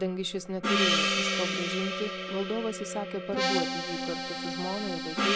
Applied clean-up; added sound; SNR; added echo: none; Accordion + Gong; -4 dB; none.